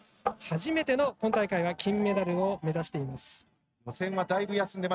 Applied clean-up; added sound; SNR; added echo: neural mask model RNNoise.